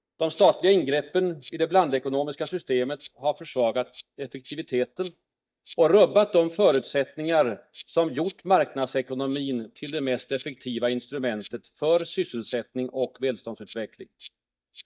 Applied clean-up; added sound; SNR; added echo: neural mask model DeepFilterNet 3.